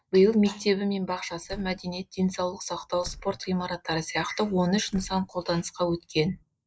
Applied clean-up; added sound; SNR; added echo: neural mask model Resemble Enhance denoiser.